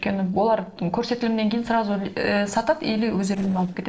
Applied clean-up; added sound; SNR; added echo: neural separator model SepFormer DNS4.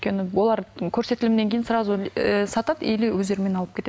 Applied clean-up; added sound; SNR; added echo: none; none; none; none.